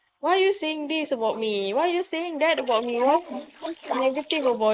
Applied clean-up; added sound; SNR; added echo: neural mask model Resemble Enhance denoiser.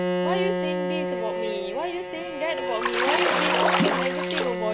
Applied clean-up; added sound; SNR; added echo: none; Bowed string instrument + Bathtub (filling or washing) / Splash, splatter; -5 dB; none.